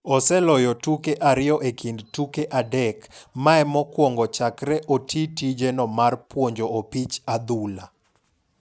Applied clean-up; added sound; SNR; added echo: none; none; none; none.